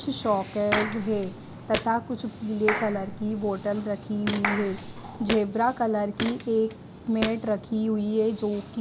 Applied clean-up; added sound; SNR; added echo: none; Clapping + Walk, footsteps; 8 dB; none.